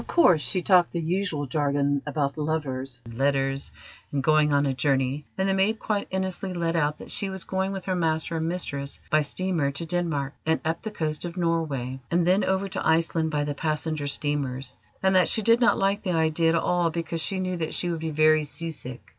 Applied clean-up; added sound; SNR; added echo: none; none; none; none.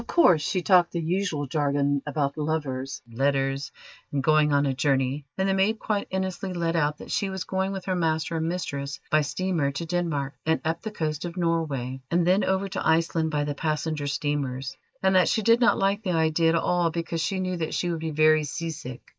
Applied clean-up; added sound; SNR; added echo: neural mask model Resemble Enhance denoiser.